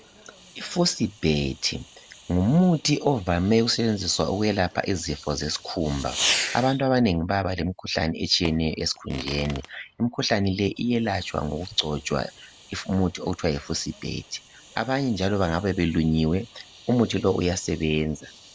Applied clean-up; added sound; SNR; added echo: none; Fireworks; 14 dB; none.